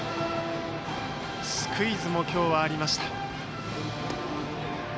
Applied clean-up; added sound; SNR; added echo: none; Motorcycle; 15 dB; none.